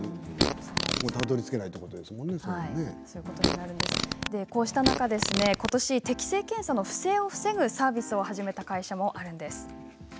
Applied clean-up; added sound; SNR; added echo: none; Fart; 0 dB; none.